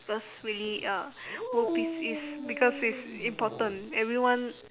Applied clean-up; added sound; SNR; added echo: none; Dog; 6 dB; none.